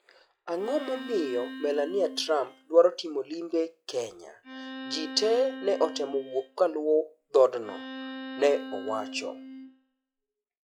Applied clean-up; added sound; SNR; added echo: classical method log-MMSE.